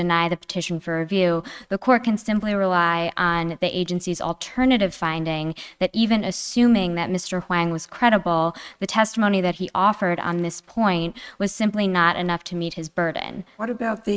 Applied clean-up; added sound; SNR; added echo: neural mask model RNNoise.